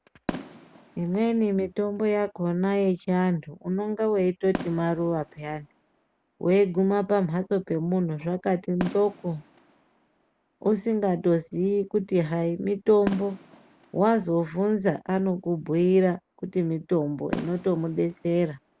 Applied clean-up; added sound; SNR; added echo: none; Fireworks; 18 dB; none.